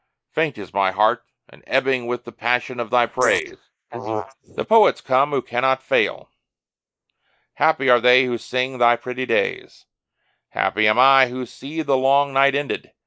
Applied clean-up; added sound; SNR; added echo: neural mask model Resemble Enhance denoiser.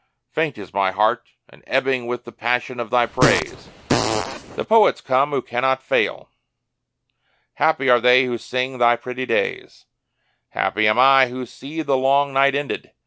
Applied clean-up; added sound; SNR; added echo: none; Fart; 2 dB; none.